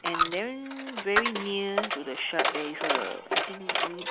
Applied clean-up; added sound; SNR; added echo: none; Coin (dropping); -3 dB; none.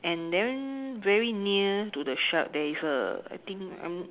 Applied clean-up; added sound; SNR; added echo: none; none; none; none.